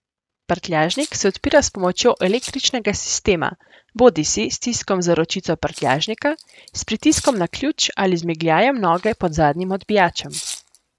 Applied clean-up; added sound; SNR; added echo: neural mask model RNNoise.